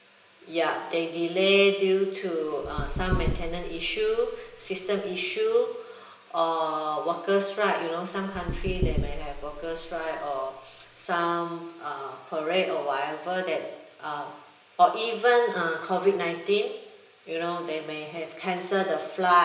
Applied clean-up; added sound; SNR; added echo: none; Knock / Wood; 6 dB; reverberation time 0.9 s.